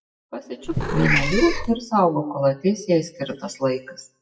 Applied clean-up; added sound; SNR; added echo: classical method WPE with log-MMSE.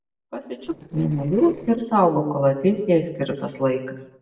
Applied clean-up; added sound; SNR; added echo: neural separator model SepFormer DNS4.